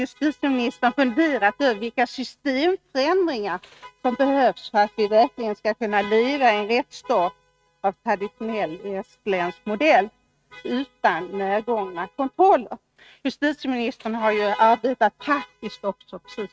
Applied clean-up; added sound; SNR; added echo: neural mask model RNNoise.